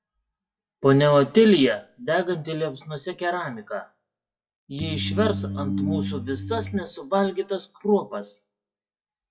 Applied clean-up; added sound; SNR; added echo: classical method WPE with log-MMSE.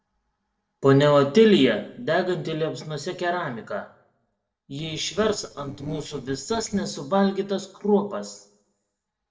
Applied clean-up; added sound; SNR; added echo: neural separator model SepFormer DNS4.